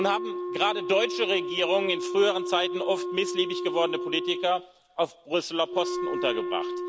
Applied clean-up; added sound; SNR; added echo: none; Wind instrument, woodwind instrument; 4 dB; none.